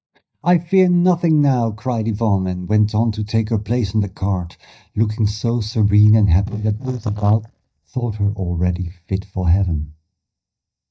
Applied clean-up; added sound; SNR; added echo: neural mask model DeepFilterNet 3.